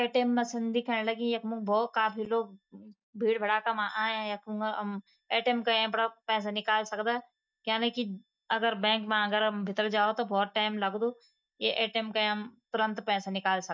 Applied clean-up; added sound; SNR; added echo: neural mask model DeepFilterNet 3.